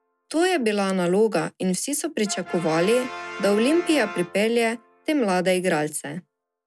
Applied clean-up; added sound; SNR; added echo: none; Brass instrument; 16 dB; none.